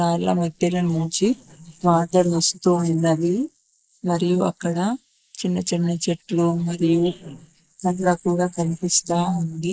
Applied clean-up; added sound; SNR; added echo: neural mask model Resemble Enhance denoiser.